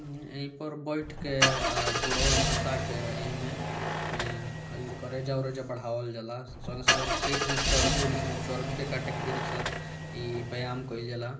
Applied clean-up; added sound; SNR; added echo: none; Engine starting / Car; -4 dB; reverberation time 0.5 s.